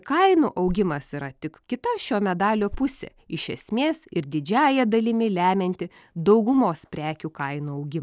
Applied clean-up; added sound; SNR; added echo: none; Thump, thud; 17 dB; none.